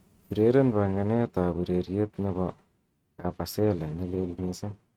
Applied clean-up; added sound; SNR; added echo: neural mask model RNNoise.